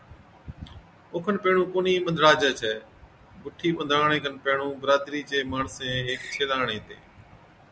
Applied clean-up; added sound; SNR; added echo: none; Screech; 17 dB; none.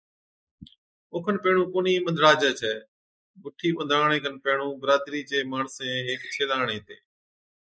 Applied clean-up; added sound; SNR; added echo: neural mask model Resemble Enhance denoiser.